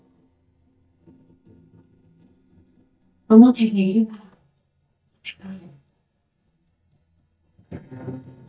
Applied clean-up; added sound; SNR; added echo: neural mask model DeepFilterNet 3.